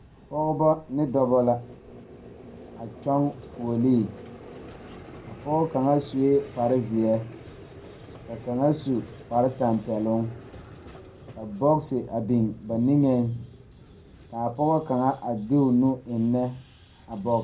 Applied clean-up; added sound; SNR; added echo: none; Vehicle; 19 dB; reverberation time 0.3 s.